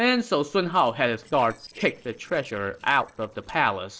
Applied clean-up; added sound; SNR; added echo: neural separator model SepFormer DNS4.